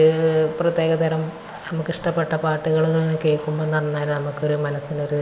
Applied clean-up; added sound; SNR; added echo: none; none; none; none.